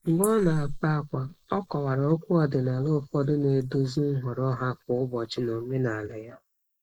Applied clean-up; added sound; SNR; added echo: neural mask model Resemble Enhance denoiser.